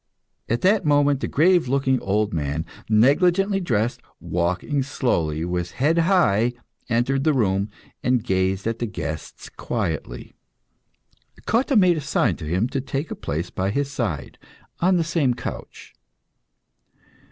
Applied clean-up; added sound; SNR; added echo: none; none; none; none.